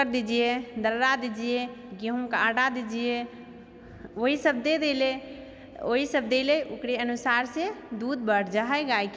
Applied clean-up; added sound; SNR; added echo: none; none; none; none.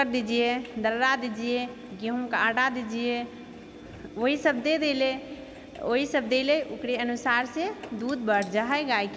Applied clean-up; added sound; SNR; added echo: none; Engine; 19 dB; none.